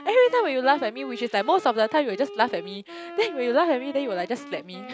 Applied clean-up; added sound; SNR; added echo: none; Wind instrument, woodwind instrument; 16 dB; none.